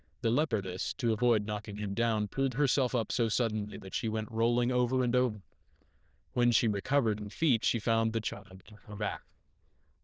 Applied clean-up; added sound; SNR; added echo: neural diffusion model UNIVERSE++.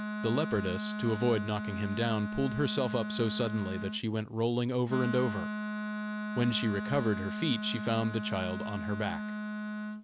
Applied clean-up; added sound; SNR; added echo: none; Wind instrument, woodwind instrument; 4 dB; none.